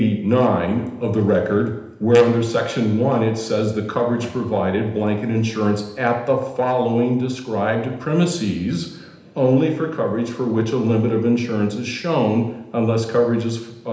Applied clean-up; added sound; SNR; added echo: none; none; none; reverberation time 0.8 s.